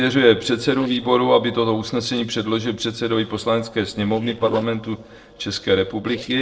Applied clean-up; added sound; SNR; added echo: neural separator model SepFormer DNS4.